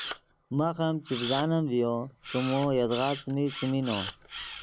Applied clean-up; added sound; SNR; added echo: none; Camera; 11 dB; none.